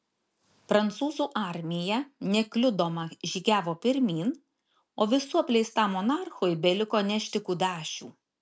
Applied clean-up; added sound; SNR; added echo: none; none; none; none.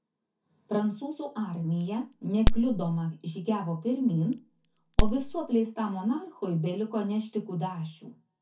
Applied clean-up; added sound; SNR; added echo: none; Crack; -3 dB; reverberation time 0.3 s.